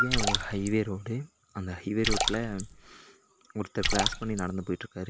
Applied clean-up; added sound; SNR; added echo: none; Splash, splatter; -1 dB; none.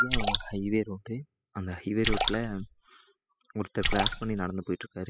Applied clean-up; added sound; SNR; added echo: classical method spectral subtraction.